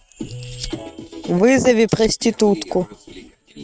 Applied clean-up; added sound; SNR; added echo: neural mask model RNNoise.